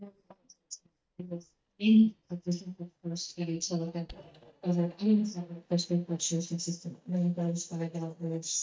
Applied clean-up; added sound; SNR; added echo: neural mask model DeepFilterNet 3.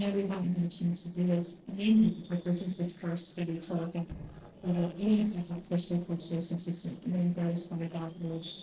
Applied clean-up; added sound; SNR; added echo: neural separator model SepFormer DNS4.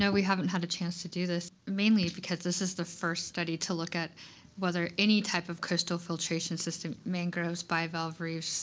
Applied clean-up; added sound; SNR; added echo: none; none; none; none.